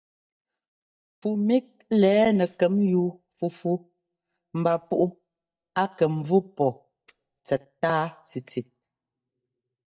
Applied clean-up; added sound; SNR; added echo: neural mask model DeepFilterNet 3.